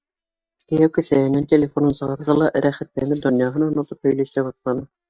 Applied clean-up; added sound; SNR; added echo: neural mask model DeepFilterNet 3.